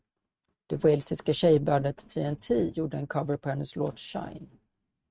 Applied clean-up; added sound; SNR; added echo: neural mask model RNNoise.